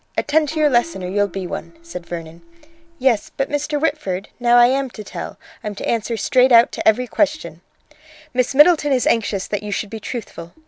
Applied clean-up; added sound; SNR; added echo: none; Gong; 19 dB; none.